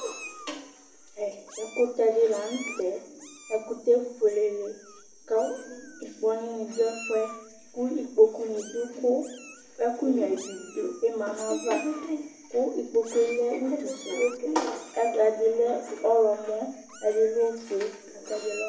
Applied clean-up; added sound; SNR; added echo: none; Meow; 18 dB; reverberation time 0.6 s.